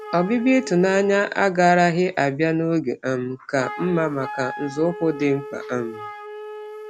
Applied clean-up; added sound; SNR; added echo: none; Wind instrument, woodwind instrument; 14 dB; none.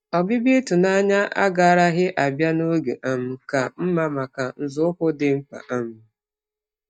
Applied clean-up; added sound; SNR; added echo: neural mask model DeepFilterNet 3.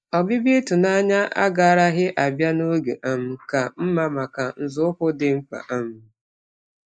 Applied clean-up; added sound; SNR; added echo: neural mask model Resemble Enhance denoiser.